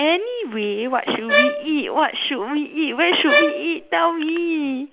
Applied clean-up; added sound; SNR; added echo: none; Bowed string instrument; 1 dB; none.